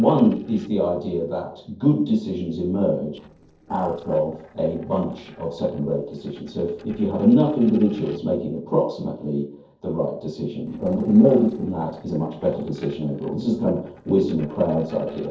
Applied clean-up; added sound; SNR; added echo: neural separator model SepFormer DNS4.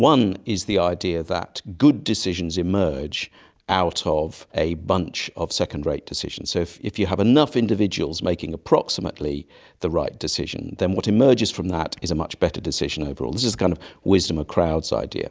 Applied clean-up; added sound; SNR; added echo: none; none; none; none.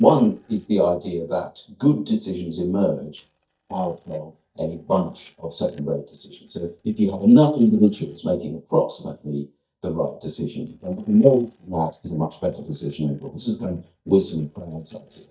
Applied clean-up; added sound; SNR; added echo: neural mask model DeepFilterNet 3.